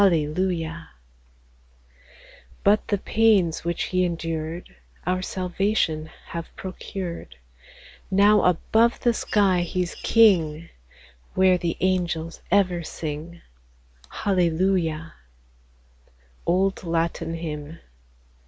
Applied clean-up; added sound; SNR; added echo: none; Mechanisms; 20 dB; none.